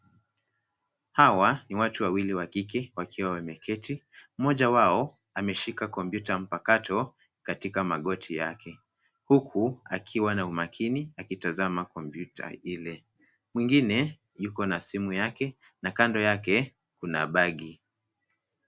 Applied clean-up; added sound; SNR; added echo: none; none; none; none.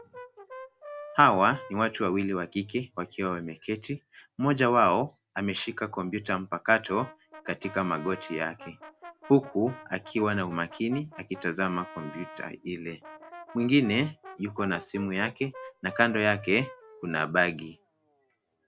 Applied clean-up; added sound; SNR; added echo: none; Brass instrument; 19 dB; none.